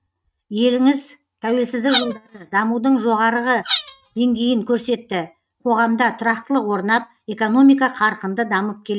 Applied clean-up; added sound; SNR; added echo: neural mask model RNNoise.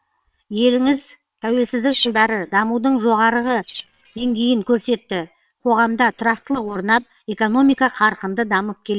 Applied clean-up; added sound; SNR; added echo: neural separator model SepFormer WHAM!.